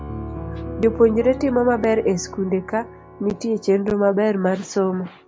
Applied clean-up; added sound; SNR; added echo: none; Piano; 13 dB; none.